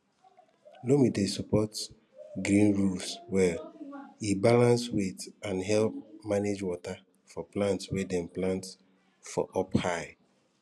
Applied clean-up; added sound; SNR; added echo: none; none; none; none.